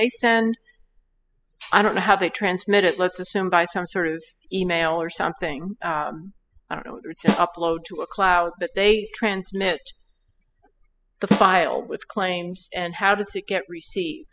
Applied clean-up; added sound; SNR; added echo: classical method spectral subtraction.